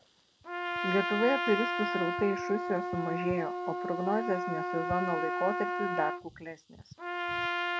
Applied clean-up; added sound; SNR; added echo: none; Trumpet; 1 dB; none.